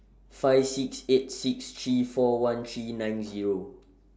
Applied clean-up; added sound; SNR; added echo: none; none; none; none.